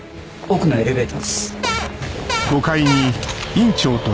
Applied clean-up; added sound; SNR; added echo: none; Cupboard open or close / Door; 4 dB; none.